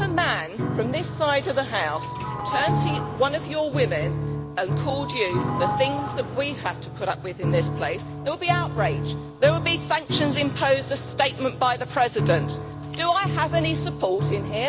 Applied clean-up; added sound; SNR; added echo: none; Piano + Sliding door / Doorbell; 3 dB; none.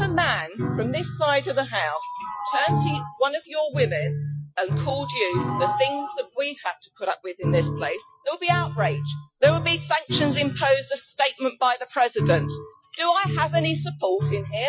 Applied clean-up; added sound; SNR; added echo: classical method Wiener filter.